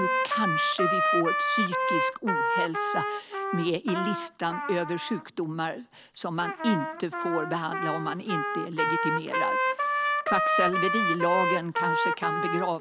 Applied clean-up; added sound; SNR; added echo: none; Trumpet; -2 dB; none.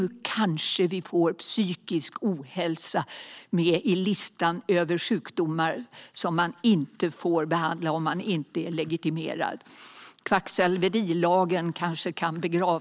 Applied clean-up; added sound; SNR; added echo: none; none; none; none.